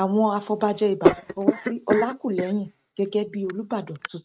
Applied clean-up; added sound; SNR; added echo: neural mask model RNNoise.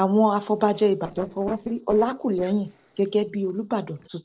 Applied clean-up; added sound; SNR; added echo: neural separator model SepFormer DNS4.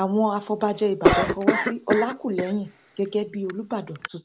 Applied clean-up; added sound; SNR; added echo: none; Cough; 1 dB; none.